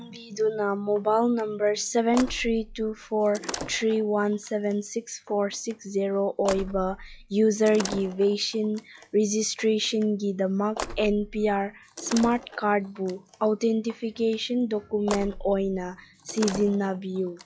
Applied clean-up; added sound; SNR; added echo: classical method log-MMSE.